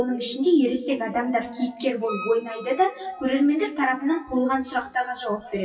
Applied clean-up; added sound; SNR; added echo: classical method WPE with log-MMSE.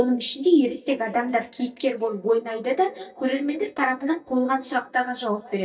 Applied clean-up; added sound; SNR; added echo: neural mask model DeepFilterNet 3.